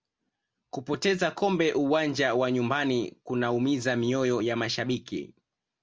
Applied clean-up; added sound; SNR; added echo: none; none; none; none.